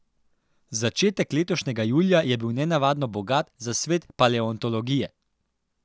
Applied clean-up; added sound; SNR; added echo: none; none; none; none.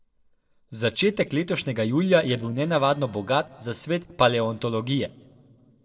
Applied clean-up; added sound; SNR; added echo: neural separator model SepFormer DNS4.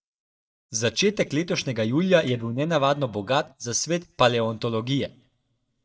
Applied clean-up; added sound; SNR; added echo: neural mask model DeepFilterNet 3.